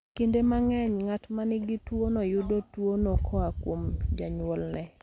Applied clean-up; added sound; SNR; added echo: none; none; none; none.